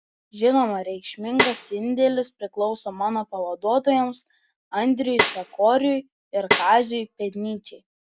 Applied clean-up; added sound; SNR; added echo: none; Snare drum; 4 dB; none.